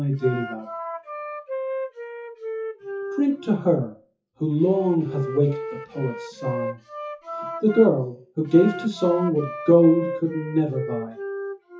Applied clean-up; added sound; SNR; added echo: classical method WPE with log-MMSE.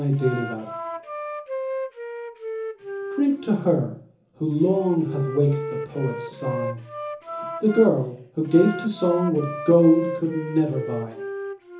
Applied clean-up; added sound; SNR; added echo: none; Wind instrument, woodwind instrument; 9 dB; reverberation time 0.7 s.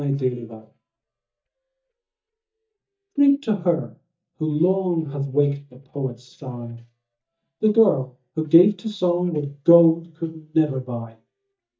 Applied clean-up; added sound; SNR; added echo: neural mask model DeepFilterNet 3.